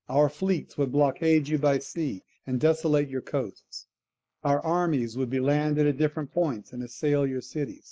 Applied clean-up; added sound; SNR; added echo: neural mask model Resemble Enhance denoiser.